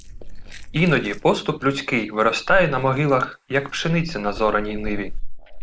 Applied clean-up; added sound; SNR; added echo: neural mask model Resemble Enhance denoiser.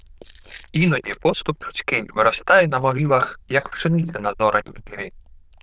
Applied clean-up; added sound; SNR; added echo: neural diffusion model UNIVERSE++.